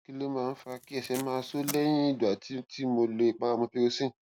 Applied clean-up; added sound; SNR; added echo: none; Packing tape, duct tape; 15 dB; none.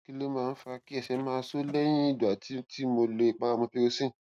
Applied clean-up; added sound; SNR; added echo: neural mask model RNNoise.